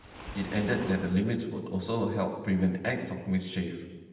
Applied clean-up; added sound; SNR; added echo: none; Waves, surf; 16 dB; reverberation time 1.2 s.